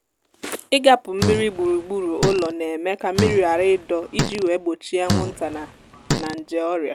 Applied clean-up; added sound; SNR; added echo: none; Fart; 5 dB; none.